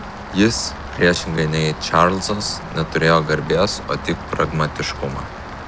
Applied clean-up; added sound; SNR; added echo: none; Rain; 11 dB; none.